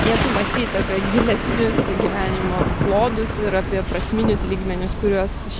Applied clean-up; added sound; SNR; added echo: none; Thunder / Rain; 2 dB; none.